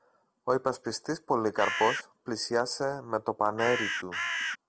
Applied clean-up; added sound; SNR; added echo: none; Bird; 1 dB; none.